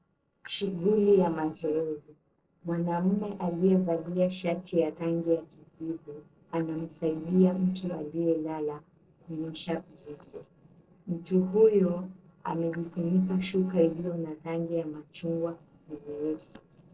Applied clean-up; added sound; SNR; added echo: neural separator model SepFormer DNS4.